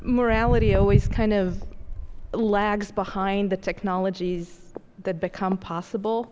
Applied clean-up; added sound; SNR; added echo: none; Walk, footsteps; 4 dB; none.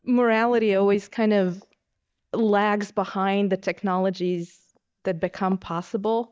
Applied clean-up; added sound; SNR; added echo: neural mask model DeepFilterNet 3.